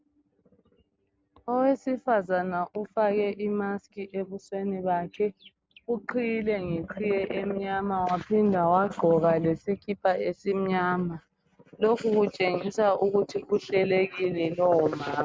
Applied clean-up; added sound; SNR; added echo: none; none; none; none.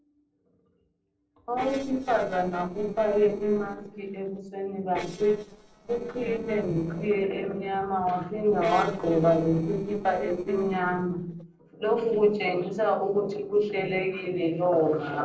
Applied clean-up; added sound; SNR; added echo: neural separator model SepFormer DNS4.